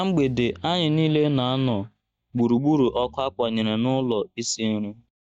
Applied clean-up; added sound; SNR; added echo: neural mask model DeepFilterNet 3.